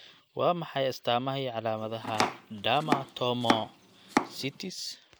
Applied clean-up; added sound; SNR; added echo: none; Domestic sounds, home sounds; 1 dB; none.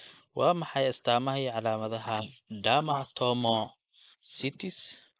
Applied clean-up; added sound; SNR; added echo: neural mask model Resemble Enhance denoiser.